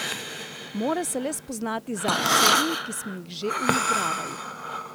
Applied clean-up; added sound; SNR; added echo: none; Breathing; -4 dB; none.